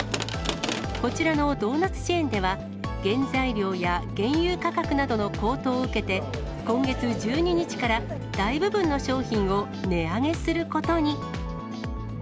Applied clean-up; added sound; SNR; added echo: none; none; none; none.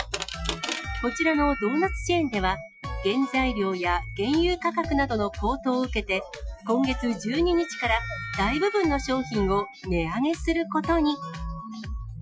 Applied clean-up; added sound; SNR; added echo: classical method Wiener filter.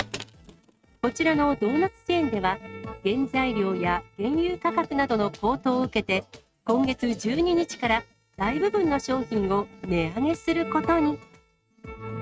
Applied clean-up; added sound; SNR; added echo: neural mask model RNNoise.